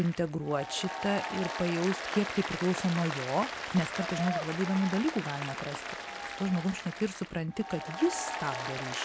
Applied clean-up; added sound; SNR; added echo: none; Applause; 6 dB; none.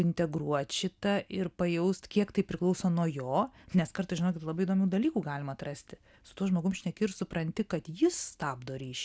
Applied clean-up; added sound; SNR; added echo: none; none; none; none.